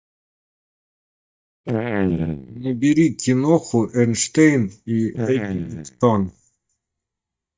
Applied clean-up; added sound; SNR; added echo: neural mask model DeepFilterNet 3.